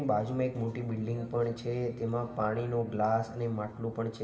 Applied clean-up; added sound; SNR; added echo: none; none; none; reverberation time 0.8 s.